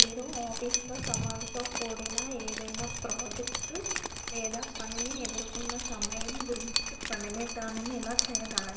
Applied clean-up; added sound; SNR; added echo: none; Drip; -4 dB; reverberation time 0.9 s.